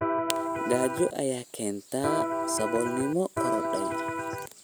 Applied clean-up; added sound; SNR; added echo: none; Electric guitar; -1 dB; none.